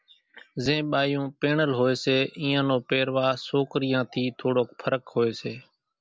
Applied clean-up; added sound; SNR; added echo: none; none; none; none.